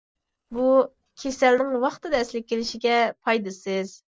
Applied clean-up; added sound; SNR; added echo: neural separator model SepFormer DNS4.